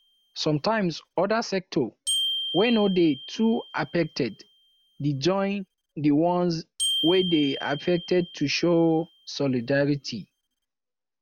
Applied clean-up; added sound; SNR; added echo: none; Glockenspiel; 10 dB; none.